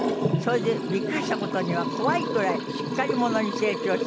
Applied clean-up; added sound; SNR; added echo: none; Liquid; 0 dB; none.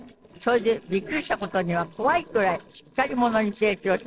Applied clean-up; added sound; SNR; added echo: neural separator model SepFormer DNS4.